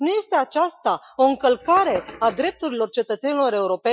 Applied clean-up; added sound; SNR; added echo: classical method Wiener filter.